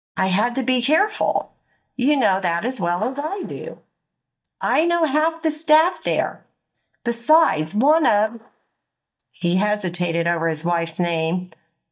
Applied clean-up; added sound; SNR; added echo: neural mask model DeepFilterNet 3.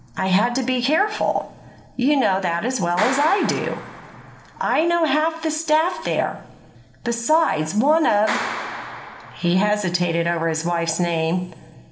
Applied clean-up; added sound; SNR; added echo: none; Clapping; 13 dB; reverberation time 0.7 s.